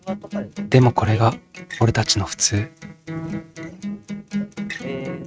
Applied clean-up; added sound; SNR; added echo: neural mask model RNNoise.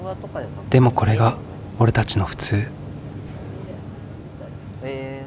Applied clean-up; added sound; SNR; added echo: none; none; none; none.